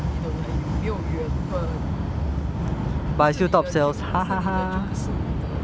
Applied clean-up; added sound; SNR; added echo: none; none; none; none.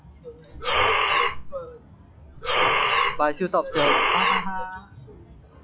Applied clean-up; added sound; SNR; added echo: classical method log-MMSE.